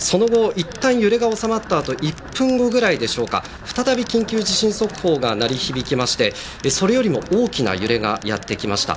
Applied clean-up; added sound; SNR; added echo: none; none; none; none.